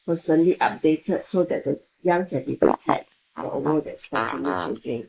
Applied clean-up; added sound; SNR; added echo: neural mask model Resemble Enhance denoiser.